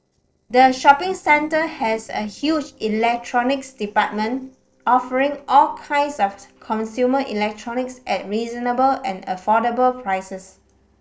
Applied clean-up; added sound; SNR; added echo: neural separator model SepFormer DNS4.